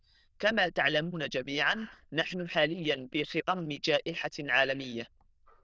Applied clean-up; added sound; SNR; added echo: neural diffusion model UNIVERSE++.